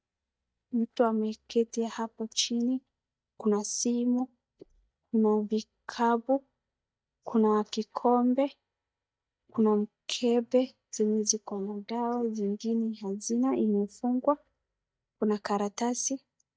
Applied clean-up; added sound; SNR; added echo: neural mask model DeepFilterNet 3.